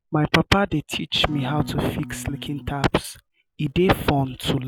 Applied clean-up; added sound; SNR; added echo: none; Acoustic guitar / Strum; 12 dB; none.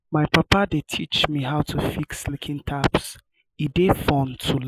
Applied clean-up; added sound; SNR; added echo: neural mask model Resemble Enhance denoiser.